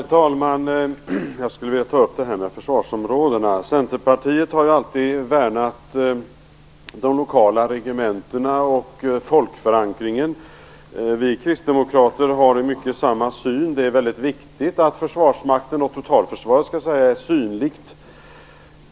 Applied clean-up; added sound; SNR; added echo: none; none; none; none.